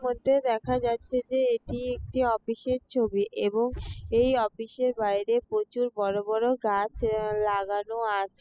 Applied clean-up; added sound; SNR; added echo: classical method spectral subtraction.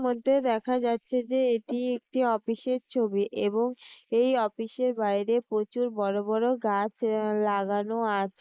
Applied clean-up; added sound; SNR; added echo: neural mask model Resemble Enhance denoiser.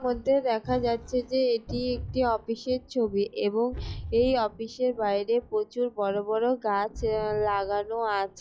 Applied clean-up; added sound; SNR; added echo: classical method log-MMSE.